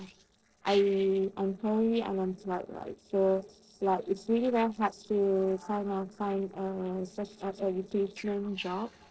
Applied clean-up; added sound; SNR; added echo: neural separator model SepFormer DNS4.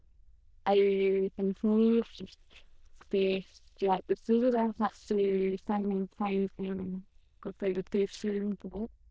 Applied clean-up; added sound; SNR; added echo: neural diffusion model UNIVERSE++.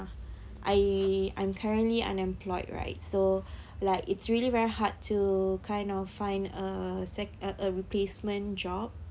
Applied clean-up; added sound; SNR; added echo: none; none; none; none.